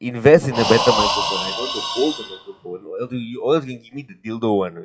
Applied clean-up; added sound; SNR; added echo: classical method WPE with log-MMSE.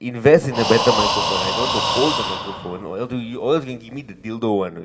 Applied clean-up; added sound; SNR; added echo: none; Breathing; 3 dB; reverberation time 1.6 s.